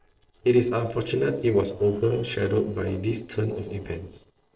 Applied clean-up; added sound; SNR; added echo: neural separator model SepFormer DNS4.